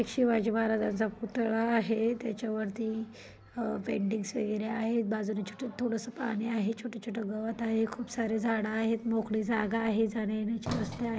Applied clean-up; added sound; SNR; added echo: none; Sliding door; 18 dB; none.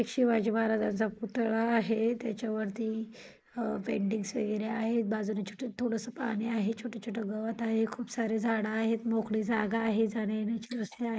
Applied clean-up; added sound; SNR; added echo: neural mask model Resemble Enhance denoiser.